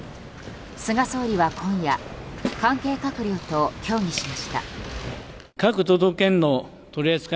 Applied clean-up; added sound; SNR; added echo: none; Snare drum; 12 dB; none.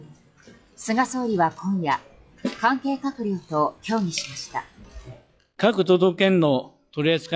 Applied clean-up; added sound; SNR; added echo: classical method log-MMSE.